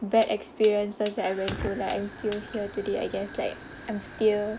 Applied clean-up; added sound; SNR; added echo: none; Fire; 6 dB; none.